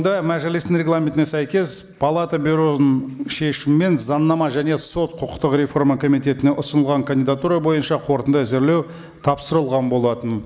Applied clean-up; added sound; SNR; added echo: none; none; none; none.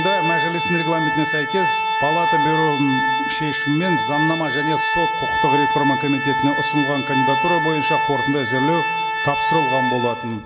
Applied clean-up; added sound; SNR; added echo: none; Organ; -2 dB; none.